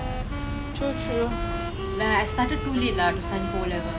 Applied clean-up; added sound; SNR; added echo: none; Wind instrument, woodwind instrument; 7 dB; none.